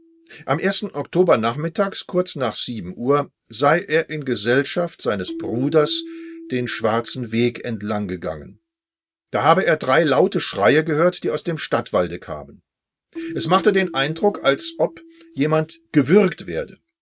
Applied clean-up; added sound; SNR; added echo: neural mask model RNNoise.